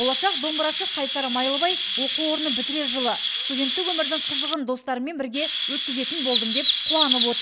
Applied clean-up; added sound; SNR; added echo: none; Chirp, tweet; -4 dB; none.